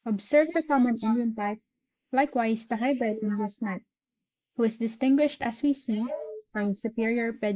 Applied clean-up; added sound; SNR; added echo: neural mask model Resemble Enhance denoiser.